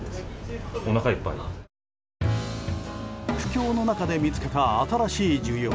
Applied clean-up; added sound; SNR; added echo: none; none; none; none.